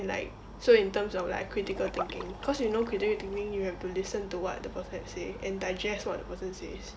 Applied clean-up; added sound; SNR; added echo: none; Liquid; 11 dB; none.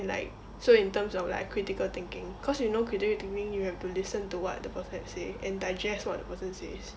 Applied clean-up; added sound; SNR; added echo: none; none; none; none.